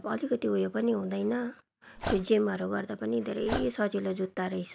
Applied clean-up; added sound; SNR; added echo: none; Dog; 10 dB; none.